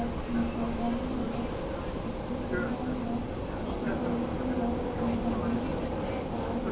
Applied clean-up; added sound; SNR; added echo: none; Vehicle; -2 dB; reverberation time 0.9 s.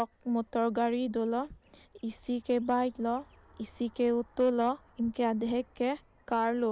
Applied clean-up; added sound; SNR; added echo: none; none; none; none.